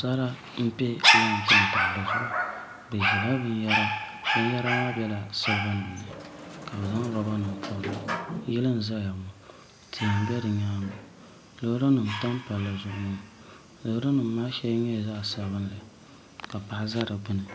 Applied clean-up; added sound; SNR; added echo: none; Dog; 1 dB; none.